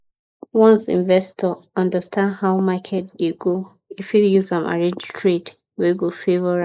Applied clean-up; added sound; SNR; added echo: neural mask model Resemble Enhance denoiser.